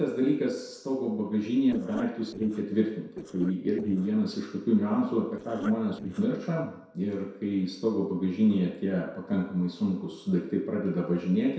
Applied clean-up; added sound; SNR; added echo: neural separator model SepFormer DNS4.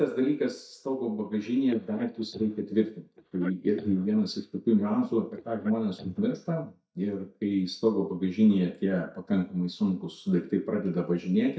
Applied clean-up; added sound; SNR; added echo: neural mask model DeepFilterNet 3.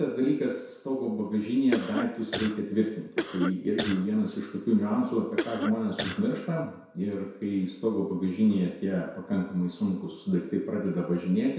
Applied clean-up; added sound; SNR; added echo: none; Cough; 5 dB; reverberation time 0.7 s.